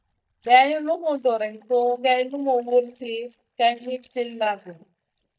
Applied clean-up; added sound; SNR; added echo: neural mask model DeepFilterNet 3.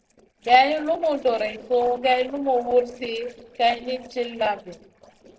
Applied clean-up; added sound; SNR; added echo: neural separator model SepFormer DNS4.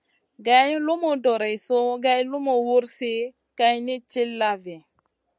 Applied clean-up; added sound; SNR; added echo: none; none; none; none.